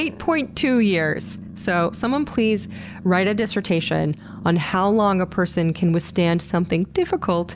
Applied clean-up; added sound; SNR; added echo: none; Growling; 16 dB; none.